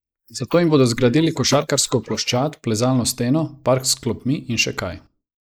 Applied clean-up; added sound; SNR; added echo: neural mask model Resemble Enhance denoiser.